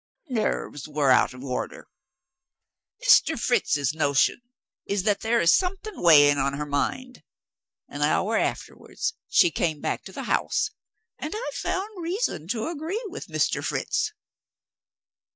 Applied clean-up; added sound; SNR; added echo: neural mask model DeepFilterNet 3.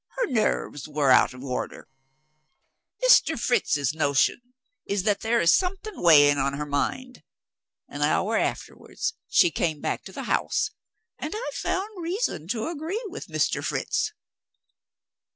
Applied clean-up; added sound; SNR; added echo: neural separator model SepFormer DNS4.